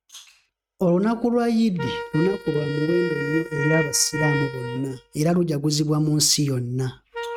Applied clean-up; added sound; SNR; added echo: neural mask model RNNoise.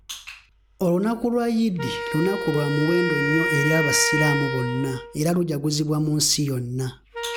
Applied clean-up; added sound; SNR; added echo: none; Wind instrument, woodwind instrument; 5 dB; none.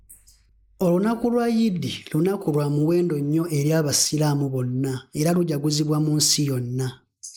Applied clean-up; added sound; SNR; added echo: neural mask model Resemble Enhance denoiser.